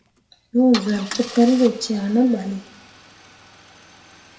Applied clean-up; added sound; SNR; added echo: none; Idling / Engine starting / Car; 17 dB; reverberation time 0.5 s.